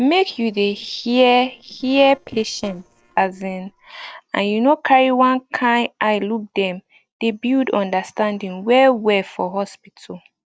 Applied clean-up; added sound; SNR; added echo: neural separator model SepFormer DNS4.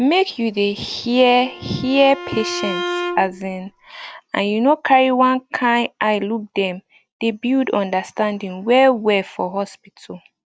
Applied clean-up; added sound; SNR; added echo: none; Bowed string instrument; 10 dB; none.